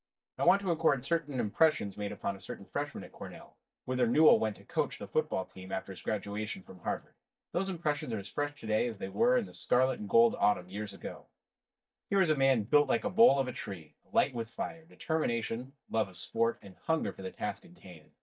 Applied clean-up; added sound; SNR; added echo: neural mask model DeepFilterNet 3.